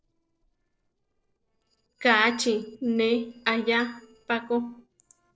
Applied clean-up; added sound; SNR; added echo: neural separator model SepFormer DNS4.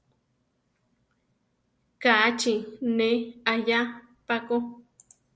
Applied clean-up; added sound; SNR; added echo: none; none; none; none.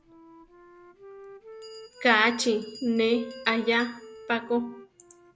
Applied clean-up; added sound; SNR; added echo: none; Bell + Wind instrument, woodwind instrument; 18 dB; none.